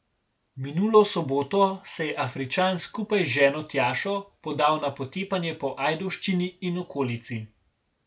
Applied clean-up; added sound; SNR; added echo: none; none; none; none.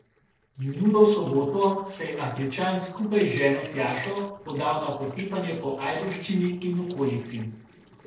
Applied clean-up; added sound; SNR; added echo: neural separator model SepFormer DNS4.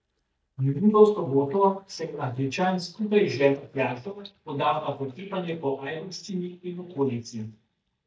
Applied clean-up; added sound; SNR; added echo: neural mask model DeepFilterNet 3.